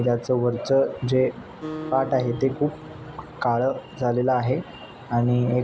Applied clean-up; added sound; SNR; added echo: none; Acoustic guitar; 17 dB; none.